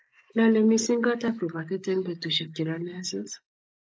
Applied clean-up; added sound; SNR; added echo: neural mask model Resemble Enhance denoiser.